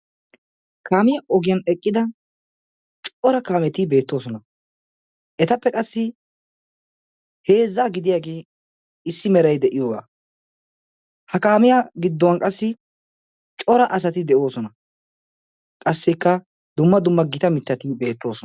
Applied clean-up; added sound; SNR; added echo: none; none; none; none.